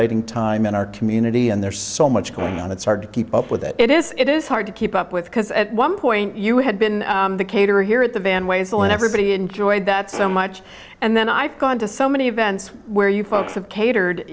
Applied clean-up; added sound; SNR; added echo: none; Fart; 10 dB; none.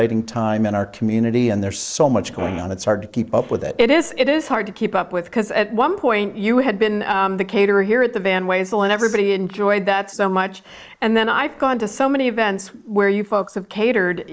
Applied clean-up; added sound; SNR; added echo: neural mask model Resemble Enhance denoiser.